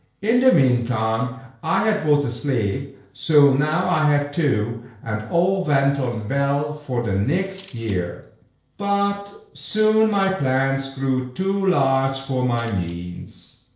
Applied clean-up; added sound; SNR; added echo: neural separator model SepFormer DNS4.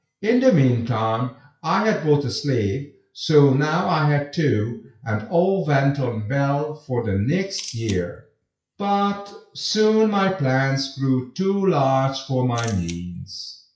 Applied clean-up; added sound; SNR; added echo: classical method WPE with log-MMSE.